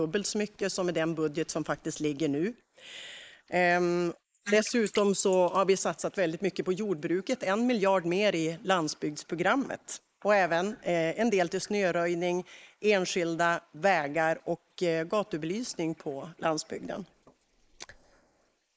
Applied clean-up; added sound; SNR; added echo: neural mask model Resemble Enhance denoiser.